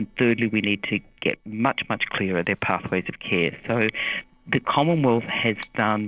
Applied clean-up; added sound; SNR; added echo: neural separator model SepFormer DNS4.